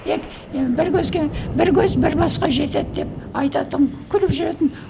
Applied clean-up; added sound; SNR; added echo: none; Wind; 9 dB; none.